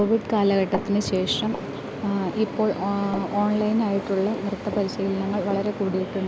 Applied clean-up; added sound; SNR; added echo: none; Run; 16 dB; none.